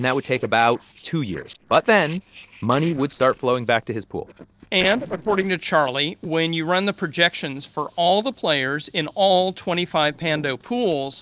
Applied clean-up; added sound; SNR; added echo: neural separator model SepFormer DNS4.